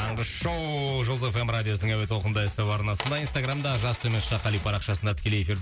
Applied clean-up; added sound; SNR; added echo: none; Coin (dropping); 12 dB; none.